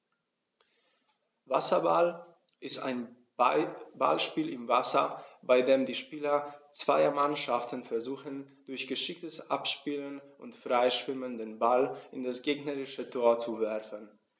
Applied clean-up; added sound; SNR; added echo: none; none; none; none.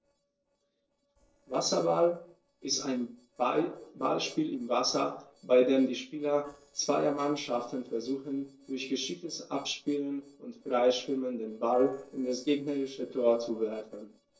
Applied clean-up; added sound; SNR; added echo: neural separator model SepFormer DNS4.